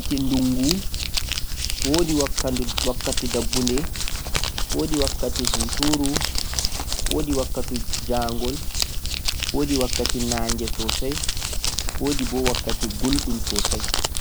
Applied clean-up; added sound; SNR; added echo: none; Crumpling, crinkling; -3 dB; none.